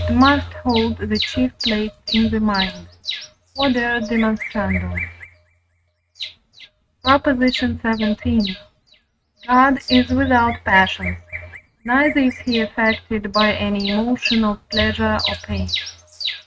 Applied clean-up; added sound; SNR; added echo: neural mask model RNNoise.